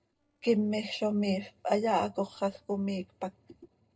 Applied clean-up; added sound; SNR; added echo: neural separator model SepFormer DNS4.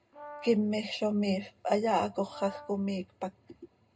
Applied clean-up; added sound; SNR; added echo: none; Brass instrument; 17 dB; reverberation time 0.2 s.